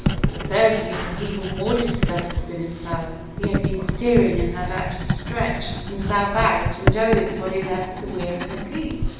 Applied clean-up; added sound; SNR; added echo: none; Writing; 1 dB; reverberation time 1.0 s.